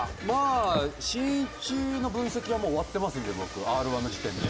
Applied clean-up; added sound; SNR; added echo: none; Car; 6 dB; none.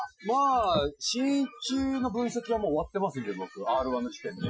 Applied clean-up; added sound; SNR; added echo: classical method Wiener filter.